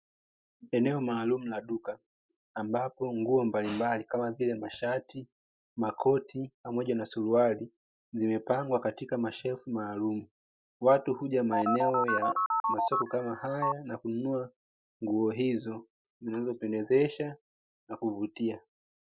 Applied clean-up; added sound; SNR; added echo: none; Telephone; -1 dB; none.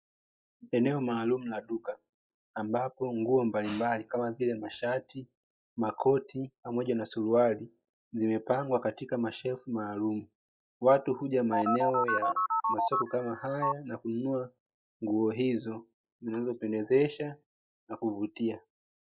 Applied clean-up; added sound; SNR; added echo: classical method log-MMSE.